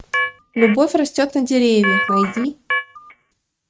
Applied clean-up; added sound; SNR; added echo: neural mask model RNNoise.